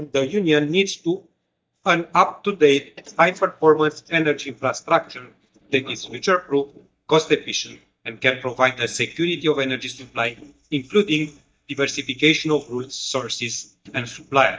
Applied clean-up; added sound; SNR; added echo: neural mask model DeepFilterNet 3.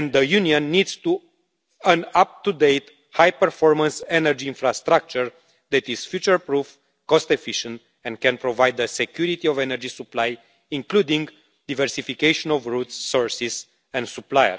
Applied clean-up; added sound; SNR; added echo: none; none; none; none.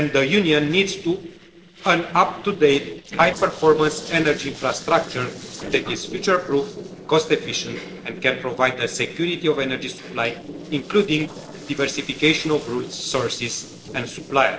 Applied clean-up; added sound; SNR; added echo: neural separator model SepFormer DNS4.